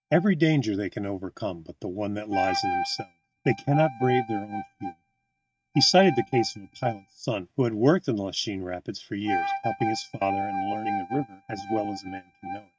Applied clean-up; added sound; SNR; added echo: neural mask model RNNoise.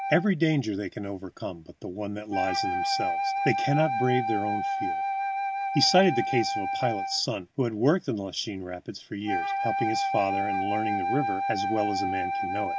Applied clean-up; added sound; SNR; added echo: none; Wind instrument, woodwind instrument; 1 dB; none.